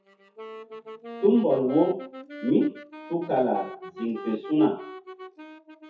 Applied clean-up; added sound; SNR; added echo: classical method WPE with log-MMSE.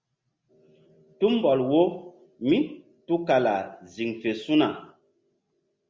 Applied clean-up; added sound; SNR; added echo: none; none; none; none.